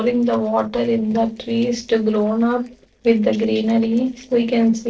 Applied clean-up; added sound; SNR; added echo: neural separator model SepFormer DNS4.